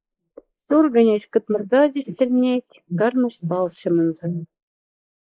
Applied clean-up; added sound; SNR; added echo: neural mask model Resemble Enhance denoiser.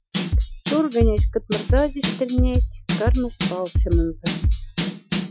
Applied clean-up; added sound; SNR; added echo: classical method Wiener filter.